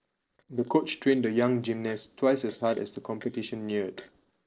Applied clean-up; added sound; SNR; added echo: neural separator model SepFormer DNS4.